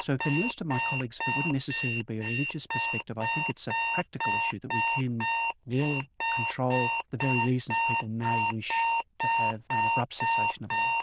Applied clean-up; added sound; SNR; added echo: neural diffusion model UNIVERSE++.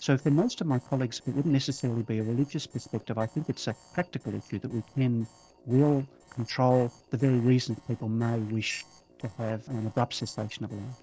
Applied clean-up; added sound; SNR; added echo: neural separator model SepFormer DNS4.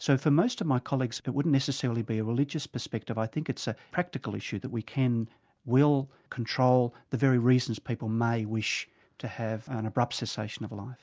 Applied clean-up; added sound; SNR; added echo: none; none; none; none.